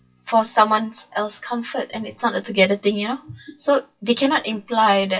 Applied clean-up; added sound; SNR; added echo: classical method WPE with log-MMSE.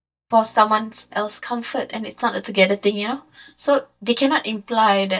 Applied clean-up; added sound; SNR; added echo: neural mask model DeepFilterNet 3.